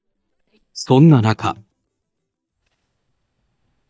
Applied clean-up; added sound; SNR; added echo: neural mask model DeepFilterNet 3.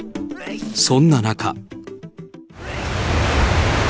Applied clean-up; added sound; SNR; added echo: none; Sneeze; 19 dB; none.